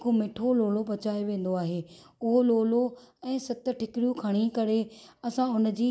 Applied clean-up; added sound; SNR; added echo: none; none; none; none.